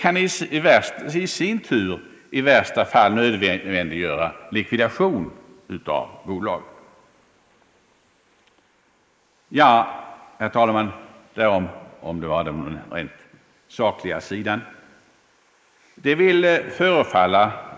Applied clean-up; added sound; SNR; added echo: neural mask model Resemble Enhance denoiser.